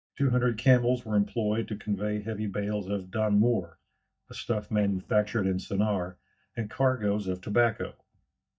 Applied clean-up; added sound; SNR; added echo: neural mask model DeepFilterNet 3.